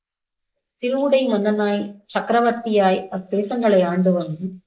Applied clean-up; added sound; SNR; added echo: neural mask model Resemble Enhance denoiser.